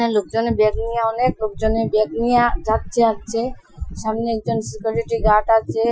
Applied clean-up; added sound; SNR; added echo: classical method Wiener filter.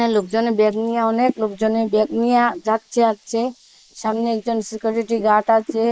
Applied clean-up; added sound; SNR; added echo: neural mask model Resemble Enhance denoiser.